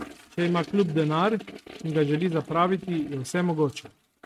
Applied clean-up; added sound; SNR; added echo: neural mask model RNNoise.